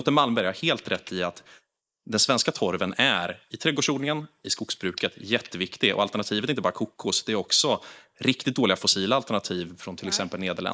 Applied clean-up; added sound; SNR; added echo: neural mask model Resemble Enhance denoiser.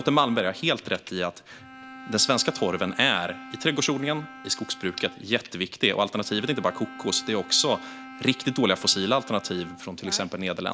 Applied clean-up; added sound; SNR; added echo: none; Bowed string instrument; 17 dB; none.